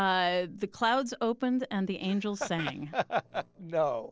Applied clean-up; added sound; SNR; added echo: neural separator model SepFormer DNS4.